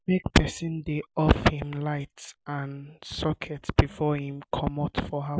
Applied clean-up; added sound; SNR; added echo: none; none; none; none.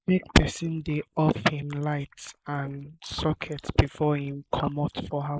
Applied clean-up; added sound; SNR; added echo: neural mask model Resemble Enhance denoiser.